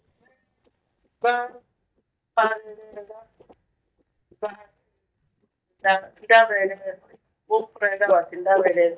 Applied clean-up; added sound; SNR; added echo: neural mask model DeepFilterNet 3.